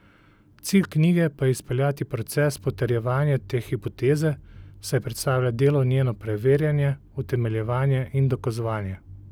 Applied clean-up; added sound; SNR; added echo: none; none; none; none.